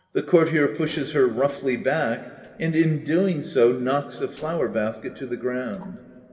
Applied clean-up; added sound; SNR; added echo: neural separator model SepFormer DNS4.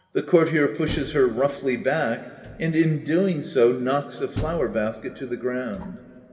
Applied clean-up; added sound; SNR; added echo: none; Door; 16 dB; reverberation time 2.0 s.